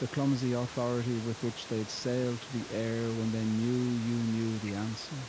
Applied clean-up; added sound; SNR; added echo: none; Water; 14 dB; none.